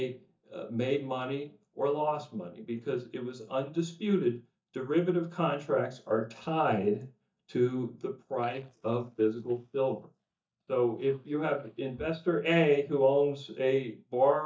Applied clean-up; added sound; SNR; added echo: neural mask model DeepFilterNet 3.